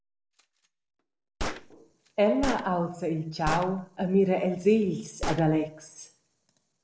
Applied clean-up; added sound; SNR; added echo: none; Gunshot, gunfire; 11 dB; none.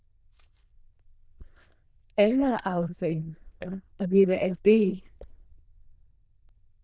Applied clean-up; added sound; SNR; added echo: neural diffusion model UNIVERSE++.